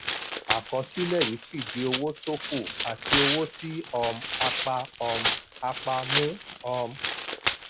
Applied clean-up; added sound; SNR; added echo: none; Tearing; 0 dB; none.